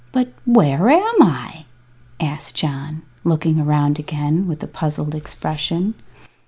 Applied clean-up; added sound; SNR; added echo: none; none; none; none.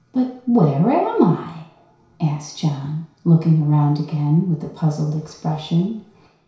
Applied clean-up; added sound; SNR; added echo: none; none; none; reverberation time 0.6 s.